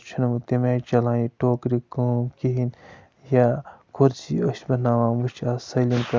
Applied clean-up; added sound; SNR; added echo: none; none; none; none.